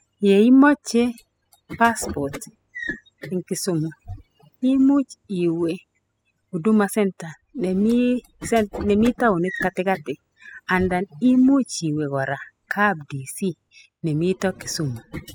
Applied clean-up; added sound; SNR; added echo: classical method spectral subtraction.